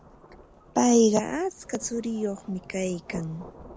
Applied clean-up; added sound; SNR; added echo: none; Rain / Thunderstorm; 20 dB; none.